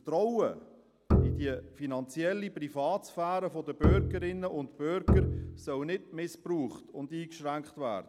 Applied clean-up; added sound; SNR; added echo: none; Bowed string instrument; -4 dB; none.